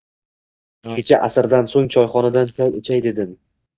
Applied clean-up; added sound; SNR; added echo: neural mask model DeepFilterNet 3.